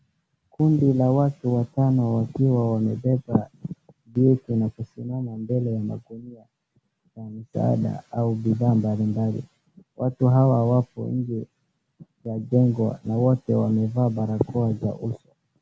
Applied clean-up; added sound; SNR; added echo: none; none; none; none.